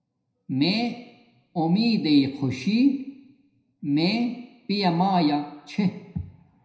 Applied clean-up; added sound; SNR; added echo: none; none; none; reverberation time 0.8 s.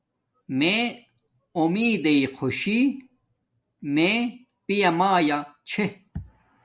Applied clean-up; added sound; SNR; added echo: none; none; none; none.